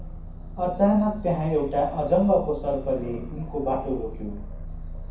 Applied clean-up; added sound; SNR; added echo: none; Aircraft; 10 dB; reverberation time 0.6 s.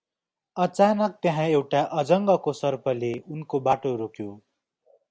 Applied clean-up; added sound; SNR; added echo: none; none; none; none.